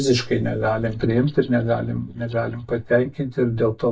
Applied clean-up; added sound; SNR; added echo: neural mask model DeepFilterNet 3.